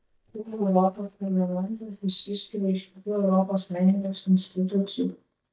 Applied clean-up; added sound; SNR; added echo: neural mask model DeepFilterNet 3.